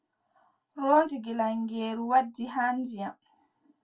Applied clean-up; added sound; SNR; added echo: none; none; none; reverberation time 0.1 s.